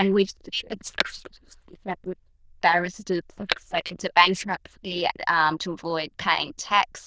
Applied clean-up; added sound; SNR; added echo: neural diffusion model UNIVERSE++.